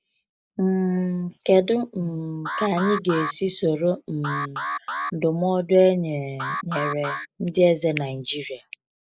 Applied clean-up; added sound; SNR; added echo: neural mask model Resemble Enhance denoiser.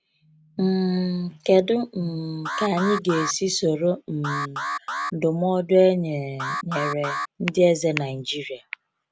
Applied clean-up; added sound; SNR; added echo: none; Alarm; 8 dB; none.